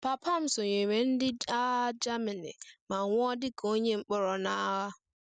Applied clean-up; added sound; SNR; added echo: none; none; none; none.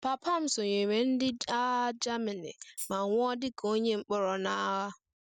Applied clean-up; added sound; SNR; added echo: none; Tambourine; 14 dB; none.